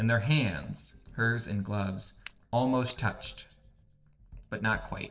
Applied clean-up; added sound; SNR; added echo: neural separator model SepFormer DNS4.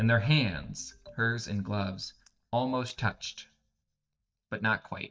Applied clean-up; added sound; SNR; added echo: neural mask model DeepFilterNet 3.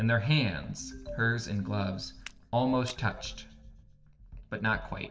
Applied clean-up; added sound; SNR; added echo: none; Walk, footsteps; 19 dB; reverberation time 0.6 s.